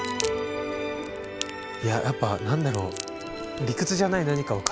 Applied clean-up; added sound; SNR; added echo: none; Crack; 13 dB; none.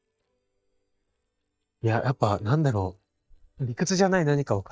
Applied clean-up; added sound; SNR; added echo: neural mask model DeepFilterNet 3.